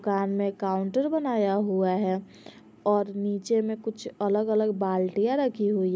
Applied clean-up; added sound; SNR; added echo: none; none; none; none.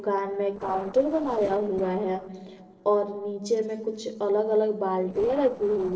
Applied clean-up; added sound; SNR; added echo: neural separator model SepFormer DNS4.